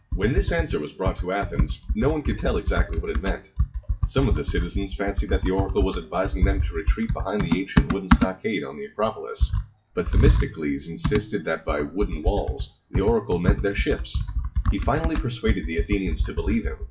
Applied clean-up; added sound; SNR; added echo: classical method WPE with log-MMSE.